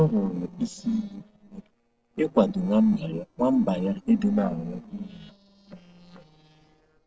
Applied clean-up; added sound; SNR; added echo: neural separator model SepFormer DNS4.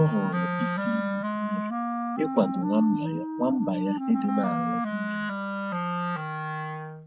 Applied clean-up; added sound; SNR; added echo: neural mask model RNNoise.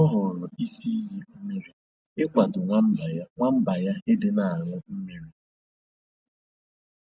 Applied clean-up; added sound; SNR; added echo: none; none; none; none.